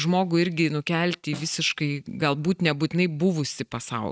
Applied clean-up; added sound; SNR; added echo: neural mask model RNNoise.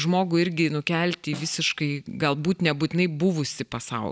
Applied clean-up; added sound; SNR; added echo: none; Snare drum; 20 dB; none.